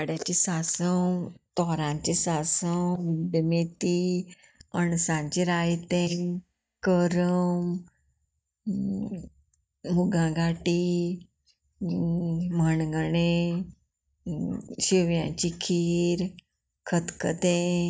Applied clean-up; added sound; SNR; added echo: neural mask model DeepFilterNet 3.